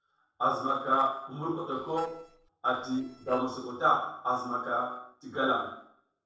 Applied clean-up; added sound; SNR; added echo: neural separator model SepFormer DNS4.